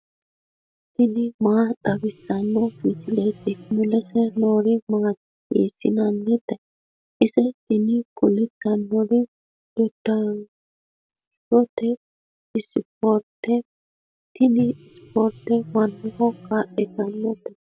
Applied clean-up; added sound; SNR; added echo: none; Microwave oven; 18 dB; none.